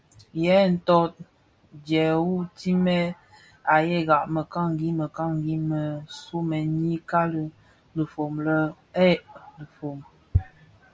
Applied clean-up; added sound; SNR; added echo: none; none; none; none.